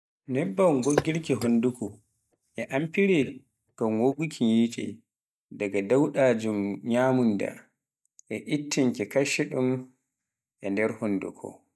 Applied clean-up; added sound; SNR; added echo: neural mask model DeepFilterNet 3.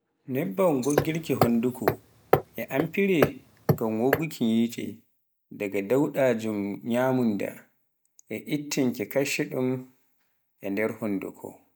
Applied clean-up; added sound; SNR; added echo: none; Hammer; 0 dB; none.